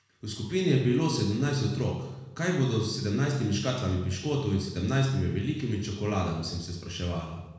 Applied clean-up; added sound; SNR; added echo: none; none; none; reverberation time 1.0 s.